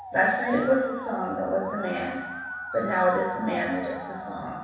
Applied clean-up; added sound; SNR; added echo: none; Musical instrument; 9 dB; reverberation time 1.1 s.